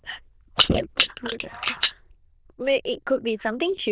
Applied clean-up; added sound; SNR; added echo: neural diffusion model UNIVERSE++.